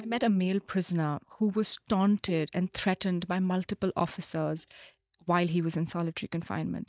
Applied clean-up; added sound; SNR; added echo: neural mask model DeepFilterNet 3.